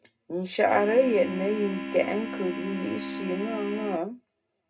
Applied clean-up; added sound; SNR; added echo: none; Organ; 7 dB; reverberation time 0.2 s.